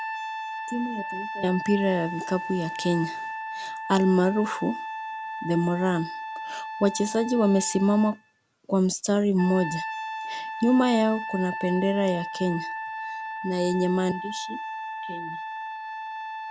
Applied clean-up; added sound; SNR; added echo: none; Trumpet; 8 dB; none.